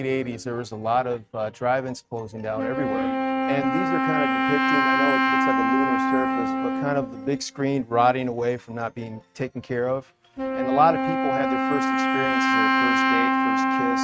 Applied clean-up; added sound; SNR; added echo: neural mask model RNNoise.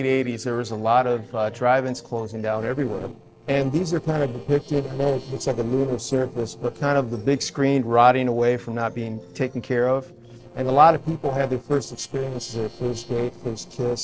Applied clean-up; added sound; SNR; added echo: neural separator model SepFormer DNS4.